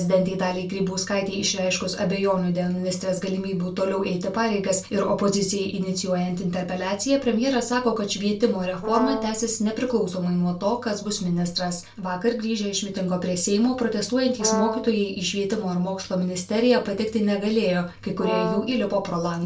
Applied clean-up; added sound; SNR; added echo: none; Brass instrument; 6 dB; reverberation time 0.2 s.